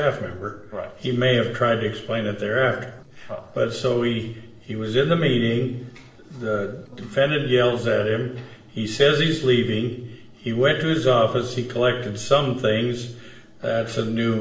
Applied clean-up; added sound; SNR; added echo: neural separator model SepFormer DNS4.